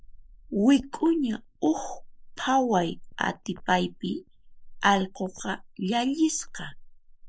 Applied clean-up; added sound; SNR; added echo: neural mask model Resemble Enhance denoiser.